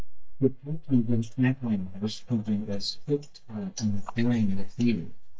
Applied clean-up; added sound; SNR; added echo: neural mask model DeepFilterNet 3.